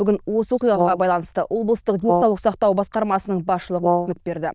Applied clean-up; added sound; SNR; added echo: neural diffusion model UNIVERSE++.